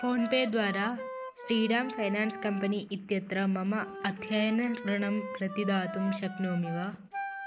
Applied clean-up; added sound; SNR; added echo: none; Wind instrument, woodwind instrument; 11 dB; none.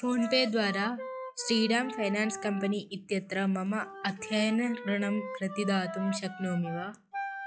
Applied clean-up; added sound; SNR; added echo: classical method log-MMSE.